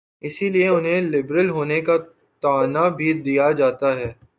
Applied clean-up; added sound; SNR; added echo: neural mask model DeepFilterNet 3.